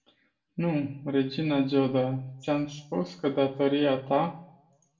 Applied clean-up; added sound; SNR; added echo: none; none; none; reverberation time 0.6 s.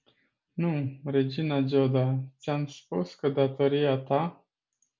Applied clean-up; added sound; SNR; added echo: none; none; none; none.